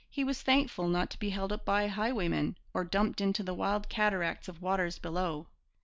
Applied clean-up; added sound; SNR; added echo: none; none; none; none.